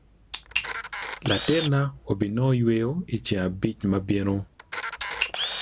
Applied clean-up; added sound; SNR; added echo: none; Camera; 8 dB; none.